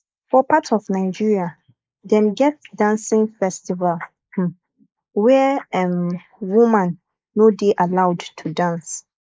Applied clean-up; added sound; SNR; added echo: neural mask model Resemble Enhance denoiser.